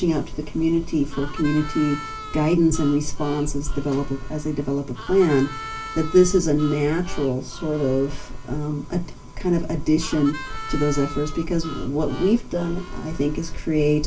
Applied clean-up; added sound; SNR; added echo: none; Harmonica; 16 dB; reverberation time 0.2 s.